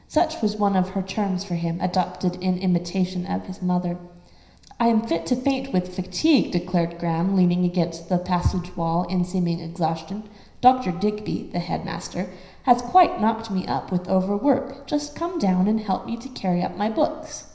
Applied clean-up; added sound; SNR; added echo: none; none; none; reverberation time 0.9 s.